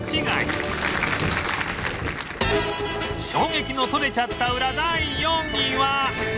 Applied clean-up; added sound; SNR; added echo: none; Thunder; 11 dB; none.